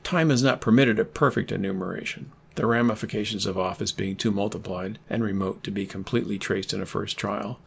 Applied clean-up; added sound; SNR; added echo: none; none; none; none.